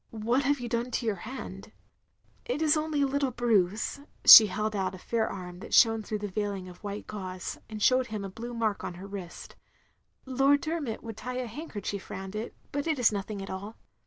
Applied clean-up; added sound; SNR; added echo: none; none; none; none.